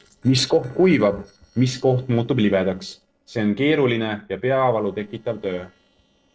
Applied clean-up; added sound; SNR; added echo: neural separator model SepFormer DNS4.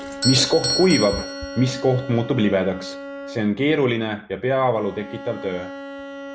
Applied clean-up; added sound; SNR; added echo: none; Doorbell + Bowed string instrument; 9 dB; none.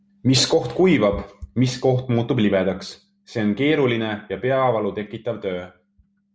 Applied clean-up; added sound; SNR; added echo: none; none; none; none.